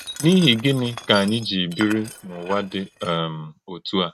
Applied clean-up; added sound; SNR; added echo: neural mask model RNNoise.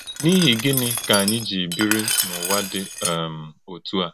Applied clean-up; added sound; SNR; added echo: none; Glass; 4 dB; none.